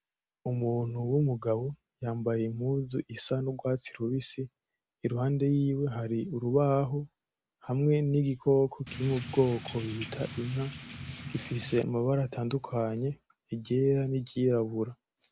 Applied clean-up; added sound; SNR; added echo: none; Drip / Rain; 12 dB; none.